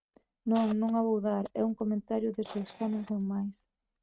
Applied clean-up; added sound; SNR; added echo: neural mask model RNNoise.